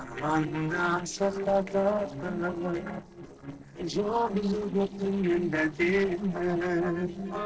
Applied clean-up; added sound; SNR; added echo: neural separator model SepFormer DNS4.